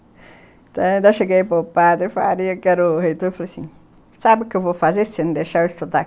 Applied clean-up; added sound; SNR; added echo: none; none; none; none.